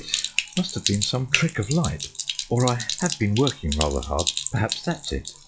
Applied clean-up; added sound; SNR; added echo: classical method log-MMSE.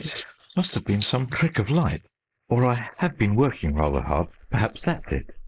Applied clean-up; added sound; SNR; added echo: neural mask model Resemble Enhance denoiser.